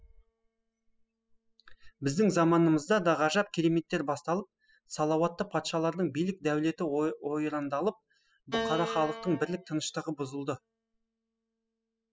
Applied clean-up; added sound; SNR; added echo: classical method spectral subtraction.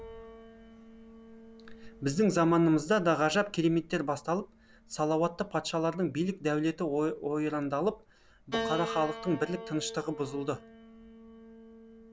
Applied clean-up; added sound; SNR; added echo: none; Piano; 14 dB; none.